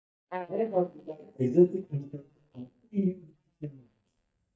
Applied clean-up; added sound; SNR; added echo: neural mask model DeepFilterNet 3.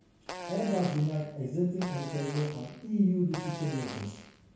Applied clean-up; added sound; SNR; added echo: none; Fart; 12 dB; reverberation time 0.6 s.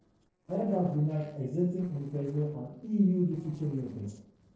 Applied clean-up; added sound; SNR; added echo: neural separator model SepFormer DNS4.